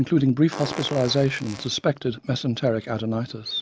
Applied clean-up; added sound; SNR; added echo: none; Fart; 14 dB; none.